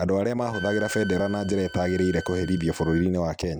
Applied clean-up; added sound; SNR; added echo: none; Wind instrument, woodwind instrument; 14 dB; none.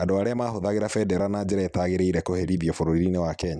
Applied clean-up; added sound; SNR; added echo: none; none; none; none.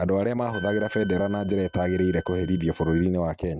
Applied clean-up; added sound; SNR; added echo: neural mask model RNNoise.